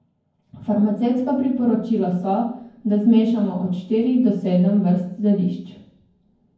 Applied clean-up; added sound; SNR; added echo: none; none; none; reverberation time 0.9 s.